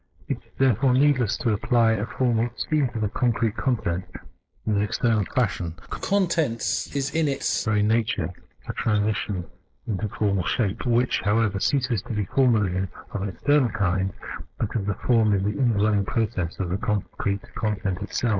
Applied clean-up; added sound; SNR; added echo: neural mask model Resemble Enhance denoiser.